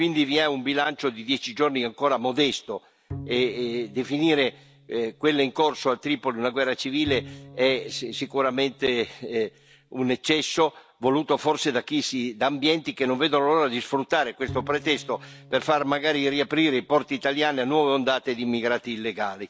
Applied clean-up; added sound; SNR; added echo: none; Bowed string instrument; 19 dB; none.